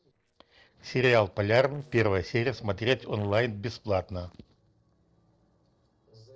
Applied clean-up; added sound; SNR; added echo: neural separator model SepFormer DNS4.